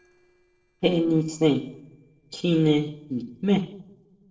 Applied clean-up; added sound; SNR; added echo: neural separator model SepFormer DNS4.